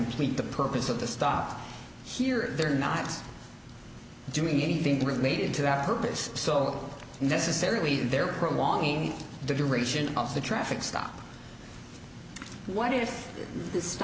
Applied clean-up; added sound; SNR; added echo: none; none; none; none.